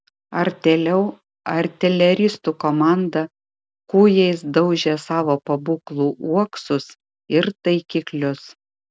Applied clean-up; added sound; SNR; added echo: none; none; none; none.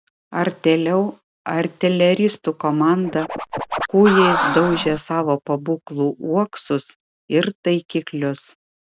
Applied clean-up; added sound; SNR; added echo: none; Scratching (performance technique); 3 dB; none.